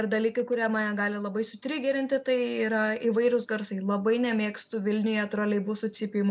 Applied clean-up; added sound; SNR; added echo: none; none; none; none.